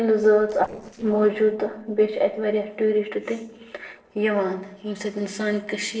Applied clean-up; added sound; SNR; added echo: neural separator model SepFormer DNS4.